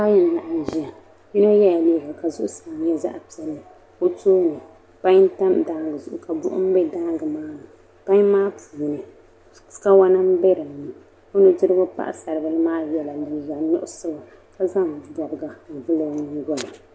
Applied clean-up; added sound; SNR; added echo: none; none; none; none.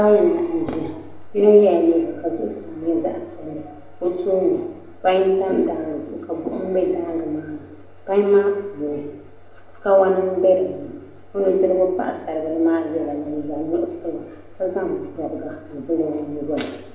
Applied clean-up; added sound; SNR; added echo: none; none; none; reverberation time 0.8 s.